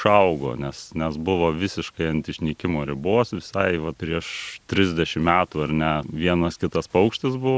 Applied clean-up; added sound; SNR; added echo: none; none; none; none.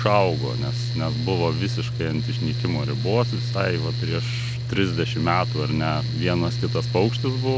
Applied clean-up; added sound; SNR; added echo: none; Mechanical fan; 0 dB; none.